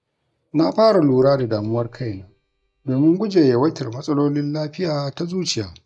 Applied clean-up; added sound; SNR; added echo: neural mask model DeepFilterNet 3.